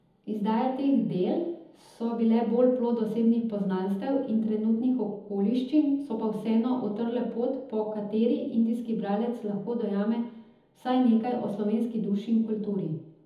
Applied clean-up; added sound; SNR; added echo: none; none; none; reverberation time 1.0 s.